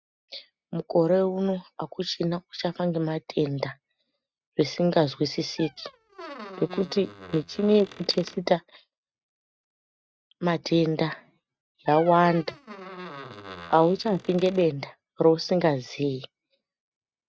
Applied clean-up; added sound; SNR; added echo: neural mask model RNNoise.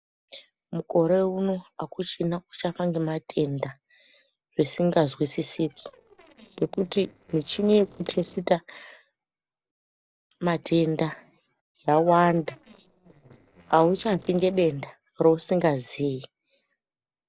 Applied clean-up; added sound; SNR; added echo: neural separator model SepFormer DNS4.